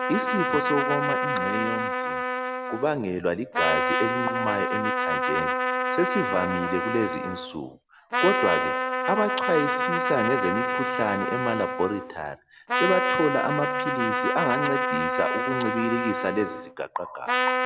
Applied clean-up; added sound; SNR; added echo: none; Trumpet; -2 dB; none.